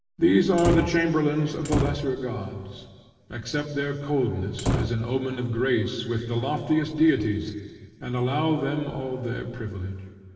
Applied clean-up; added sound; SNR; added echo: none; Slam; 4 dB; reverberation time 2.0 s.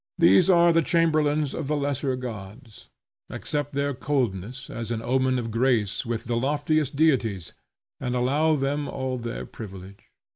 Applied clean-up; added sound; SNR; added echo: none; none; none; none.